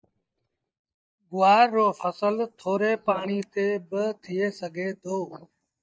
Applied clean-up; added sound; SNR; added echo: neural mask model DeepFilterNet 3.